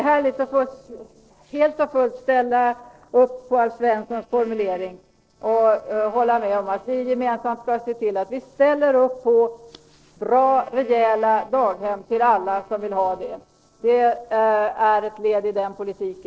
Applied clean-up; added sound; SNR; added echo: neural separator model SepFormer DNS4.